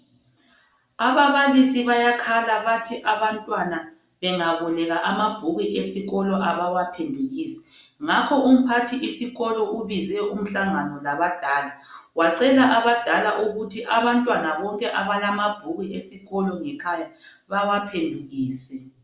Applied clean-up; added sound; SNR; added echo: none; none; none; none.